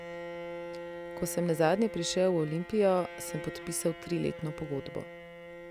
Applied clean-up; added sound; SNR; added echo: none; Bowed string instrument; 11 dB; none.